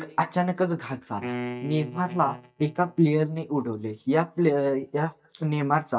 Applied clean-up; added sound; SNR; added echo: neural mask model DeepFilterNet 3.